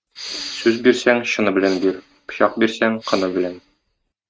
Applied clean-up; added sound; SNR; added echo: neural mask model RNNoise.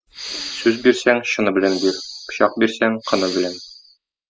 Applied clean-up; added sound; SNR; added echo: classical method spectral subtraction.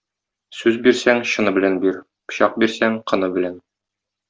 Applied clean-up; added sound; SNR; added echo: none; none; none; none.